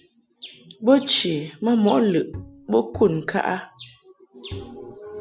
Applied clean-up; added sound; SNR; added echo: none; Bowed string instrument; 15 dB; none.